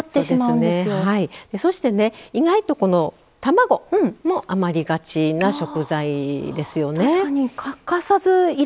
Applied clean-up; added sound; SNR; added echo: none; none; none; none.